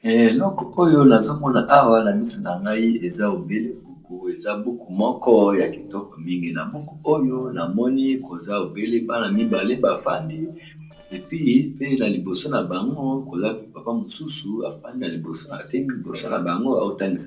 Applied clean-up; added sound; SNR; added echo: neural separator model SepFormer DNS4.